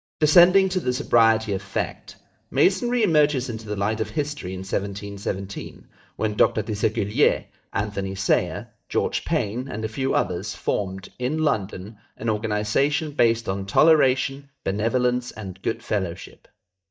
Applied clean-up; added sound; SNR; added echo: neural mask model DeepFilterNet 3.